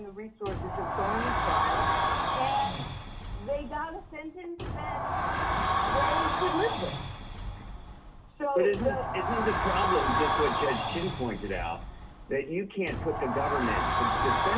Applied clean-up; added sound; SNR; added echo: none; Sliding door; -3 dB; reverberation time 0.3 s.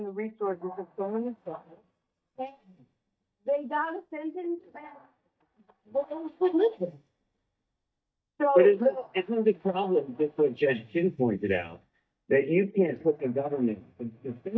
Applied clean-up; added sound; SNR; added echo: neural mask model DeepFilterNet 3.